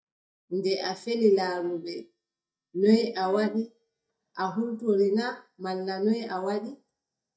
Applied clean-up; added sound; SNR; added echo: neural mask model DeepFilterNet 3.